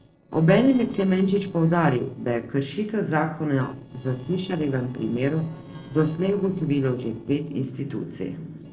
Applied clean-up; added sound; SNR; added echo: neural separator model SepFormer DNS4.